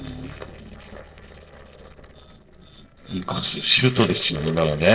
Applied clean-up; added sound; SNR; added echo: neural separator model SepFormer DNS4.